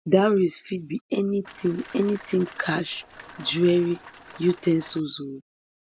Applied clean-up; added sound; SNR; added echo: none; Rain; 20 dB; none.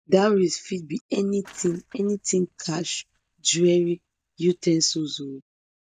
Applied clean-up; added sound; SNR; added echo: neural mask model DeepFilterNet 3.